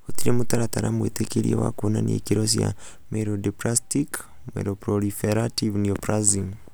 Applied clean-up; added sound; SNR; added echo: none; none; none; none.